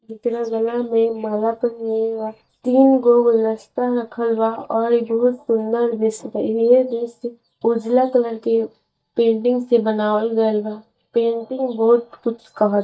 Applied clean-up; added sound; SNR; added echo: neural mask model DeepFilterNet 3.